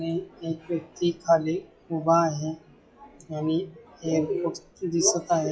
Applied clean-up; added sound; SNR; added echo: classical method WPE with log-MMSE.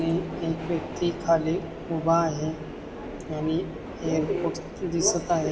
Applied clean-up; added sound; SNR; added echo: none; Subway, metro, underground; 6 dB; reverberation time 0.9 s.